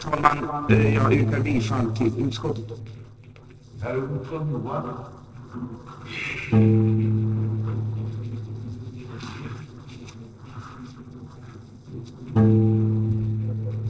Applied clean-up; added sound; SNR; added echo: neural separator model SepFormer DNS4.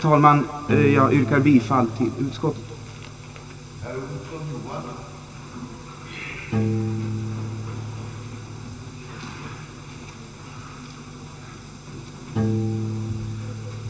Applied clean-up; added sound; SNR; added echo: none; Piano; 5 dB; reverberation time 2.7 s.